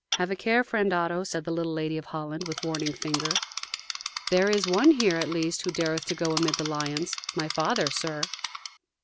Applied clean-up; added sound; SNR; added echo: none; Tap / Glass + Insect; 7 dB; none.